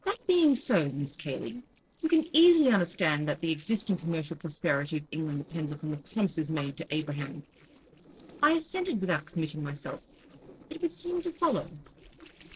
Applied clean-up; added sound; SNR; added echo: neural separator model SepFormer DNS4.